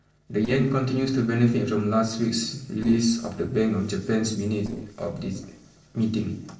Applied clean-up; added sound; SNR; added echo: neural separator model SepFormer DNS4.